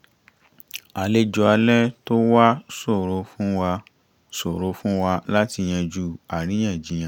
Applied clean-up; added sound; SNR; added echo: none; none; none; none.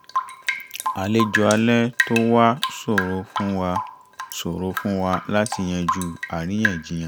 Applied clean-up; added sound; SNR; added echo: none; Drip / Rain; 6 dB; none.